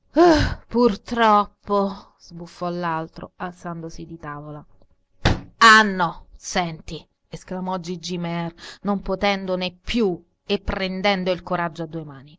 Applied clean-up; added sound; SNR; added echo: none; none; none; none.